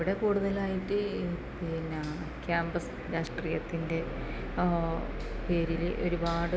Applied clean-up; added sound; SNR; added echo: none; none; none; none.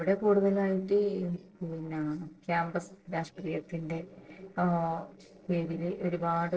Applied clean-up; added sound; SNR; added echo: neural separator model SepFormer DNS4.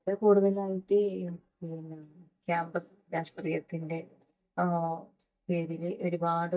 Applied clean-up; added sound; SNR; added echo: neural mask model DeepFilterNet 3.